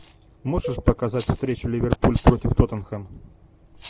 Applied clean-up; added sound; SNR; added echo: none; Cowbell + Rattle; 16 dB; none.